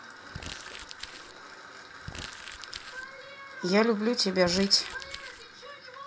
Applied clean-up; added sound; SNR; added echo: none; Crumpling, crinkling; 13 dB; none.